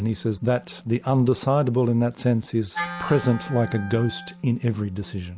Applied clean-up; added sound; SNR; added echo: none; Wind instrument, woodwind instrument + Wind instrument, woodwind instrument; 15 dB; none.